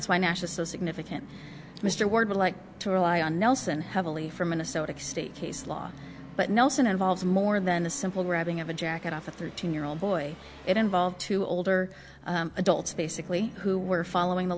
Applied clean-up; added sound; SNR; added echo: none; Musical instrument; 17 dB; none.